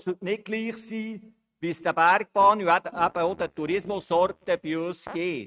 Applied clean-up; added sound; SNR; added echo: neural mask model RNNoise.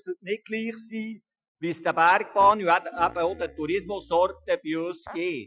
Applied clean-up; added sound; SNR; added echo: classical method Wiener filter.